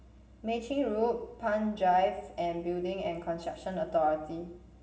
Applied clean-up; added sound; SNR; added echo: none; none; none; reverberation time 0.8 s.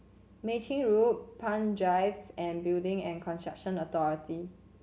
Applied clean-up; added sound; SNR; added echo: none; none; none; none.